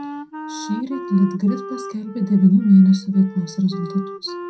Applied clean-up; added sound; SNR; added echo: none; Wind instrument, woodwind instrument; 14 dB; reverberation time 0.2 s.